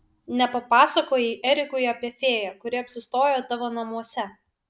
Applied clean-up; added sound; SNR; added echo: none; none; none; none.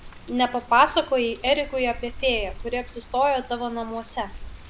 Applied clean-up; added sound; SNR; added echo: none; Water; 14 dB; none.